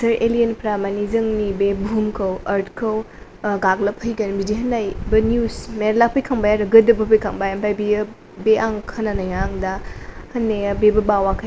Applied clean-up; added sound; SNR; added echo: none; none; none; none.